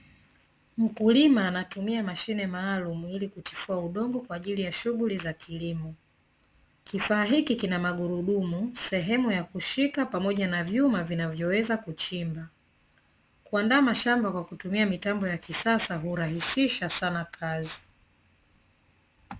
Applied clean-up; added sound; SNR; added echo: none; none; none; none.